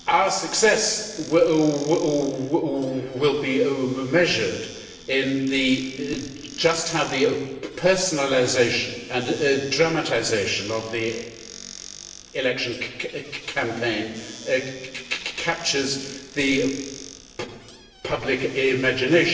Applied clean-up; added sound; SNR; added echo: none; Squeak / Cupboard open or close; 19 dB; reverberation time 1.2 s.